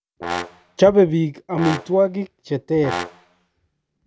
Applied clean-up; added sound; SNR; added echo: none; Brass instrument; 11 dB; none.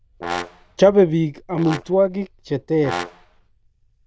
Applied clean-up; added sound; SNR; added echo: neural diffusion model UNIVERSE++.